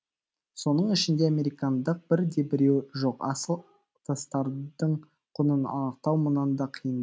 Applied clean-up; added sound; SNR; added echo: none; none; none; none.